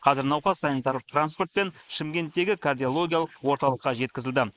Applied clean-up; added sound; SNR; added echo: neural mask model Resemble Enhance denoiser.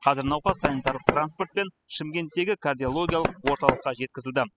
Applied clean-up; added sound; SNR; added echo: classical method spectral subtraction.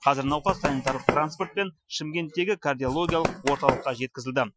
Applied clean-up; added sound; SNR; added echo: classical method Wiener filter.